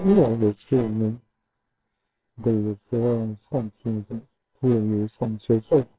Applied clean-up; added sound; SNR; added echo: neural separator model SepFormer WHAMR!.